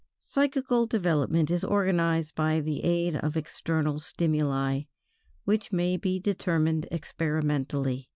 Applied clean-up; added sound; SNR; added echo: none; none; none; none.